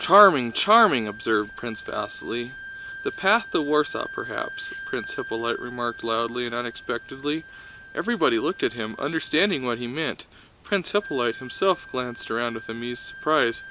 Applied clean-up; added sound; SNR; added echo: none; Wind instrument, woodwind instrument; 16 dB; none.